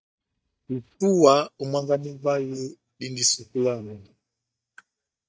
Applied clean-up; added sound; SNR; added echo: neural mask model DeepFilterNet 3.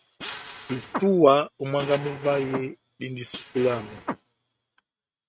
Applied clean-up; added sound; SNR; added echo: neural mask model RNNoise.